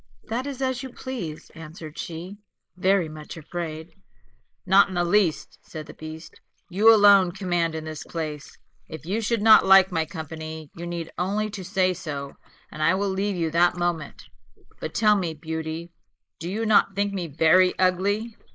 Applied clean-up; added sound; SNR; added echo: neural mask model Resemble Enhance denoiser.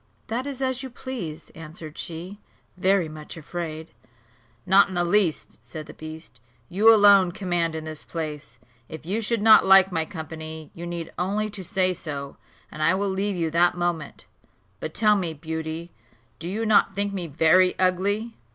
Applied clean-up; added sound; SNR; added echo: none; none; none; none.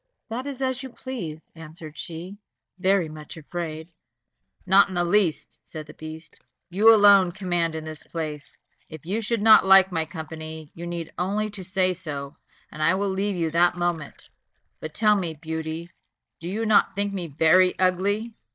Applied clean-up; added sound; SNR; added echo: neural mask model DeepFilterNet 3.